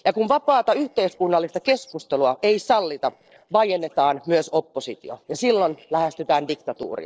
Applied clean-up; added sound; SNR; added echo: neural separator model SepFormer DNS4.